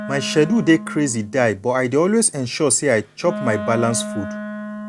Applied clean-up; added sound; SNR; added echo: none; Wind instrument, woodwind instrument; 11 dB; none.